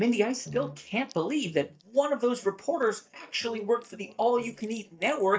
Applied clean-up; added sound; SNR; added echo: neural mask model DeepFilterNet 3.